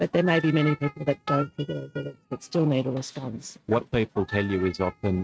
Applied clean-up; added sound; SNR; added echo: neural mask model RNNoise.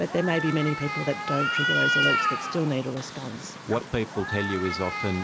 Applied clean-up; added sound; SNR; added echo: none; Cat; 1 dB; none.